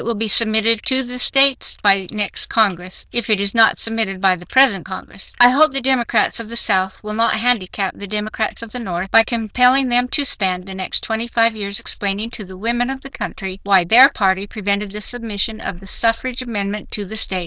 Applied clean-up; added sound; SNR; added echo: neural diffusion model UNIVERSE++.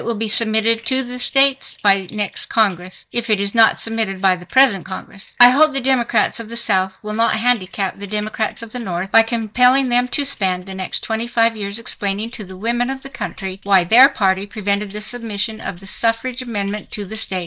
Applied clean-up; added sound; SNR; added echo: neural mask model DeepFilterNet 3.